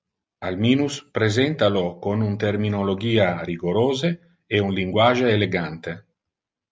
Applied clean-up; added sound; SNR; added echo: none; none; none; none.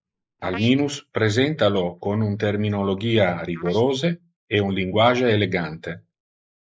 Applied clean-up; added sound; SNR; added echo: neural mask model Resemble Enhance denoiser.